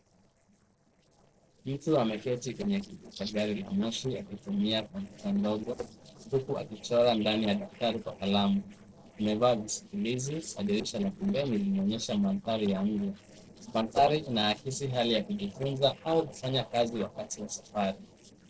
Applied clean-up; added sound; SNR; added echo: neural separator model SepFormer DNS4.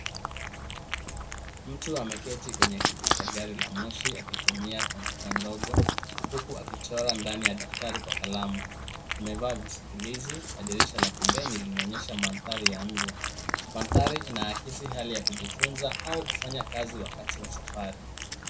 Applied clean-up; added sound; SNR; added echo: none; Cat; -4 dB; reverberation time 0.2 s.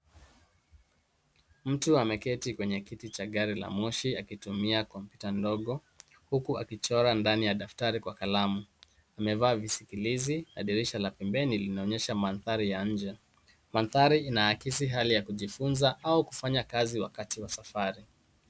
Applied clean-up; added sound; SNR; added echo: none; none; none; none.